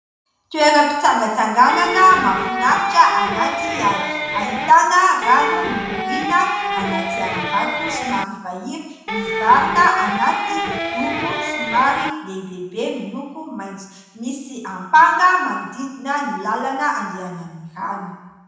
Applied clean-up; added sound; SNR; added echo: none; Electric guitar; 4 dB; reverberation time 1.0 s.